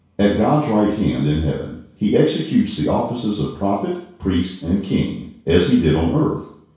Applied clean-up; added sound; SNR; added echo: none; none; none; reverberation time 0.6 s.